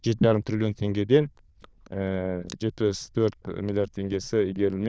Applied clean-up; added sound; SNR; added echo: neural diffusion model UNIVERSE++.